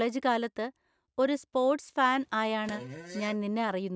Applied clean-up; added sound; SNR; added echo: neural mask model RNNoise.